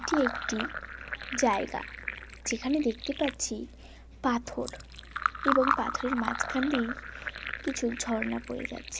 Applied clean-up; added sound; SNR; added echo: none; Fill (with liquid); 4 dB; none.